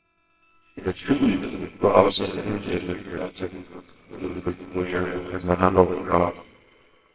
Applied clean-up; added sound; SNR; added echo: neural separator model SepFormer WHAMR!.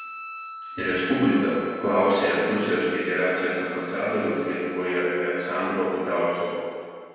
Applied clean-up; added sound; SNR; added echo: none; Guitar; 16 dB; reverberation time 1.9 s.